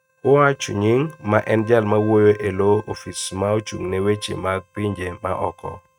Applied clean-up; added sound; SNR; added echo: neural mask model RNNoise.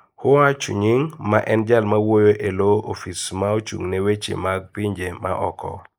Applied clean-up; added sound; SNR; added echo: neural mask model Resemble Enhance denoiser.